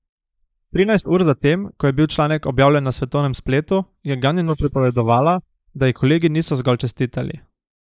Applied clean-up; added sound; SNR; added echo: neural mask model Resemble Enhance denoiser.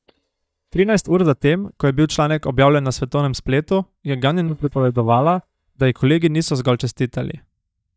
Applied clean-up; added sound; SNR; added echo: neural mask model DeepFilterNet 3.